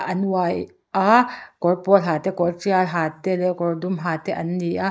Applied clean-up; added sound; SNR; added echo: neural mask model Resemble Enhance denoiser.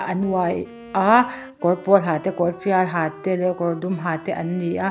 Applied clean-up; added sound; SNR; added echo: none; Wind instrument, woodwind instrument; 20 dB; none.